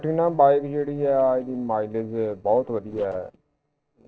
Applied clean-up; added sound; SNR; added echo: neural separator model SepFormer DNS4.